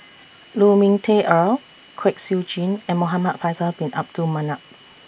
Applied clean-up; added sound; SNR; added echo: none; none; none; none.